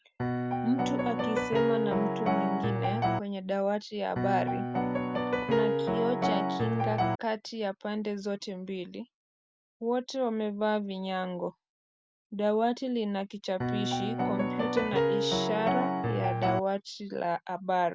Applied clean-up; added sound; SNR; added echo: none; Piano; -4 dB; none.